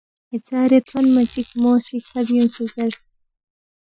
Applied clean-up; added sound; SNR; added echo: classical method Wiener filter.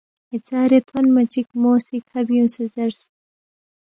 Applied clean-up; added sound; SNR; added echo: none; none; none; none.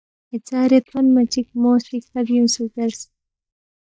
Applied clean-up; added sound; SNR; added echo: neural mask model DeepFilterNet 3.